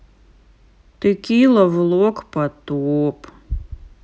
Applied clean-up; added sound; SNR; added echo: none; none; none; none.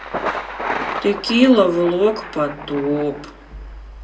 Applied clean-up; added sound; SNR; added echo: none; Thunder; 9 dB; reverberation time 0.2 s.